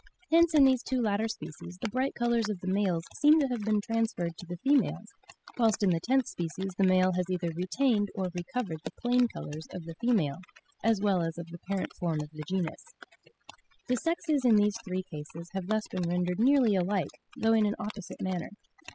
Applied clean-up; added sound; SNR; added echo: classical method spectral subtraction.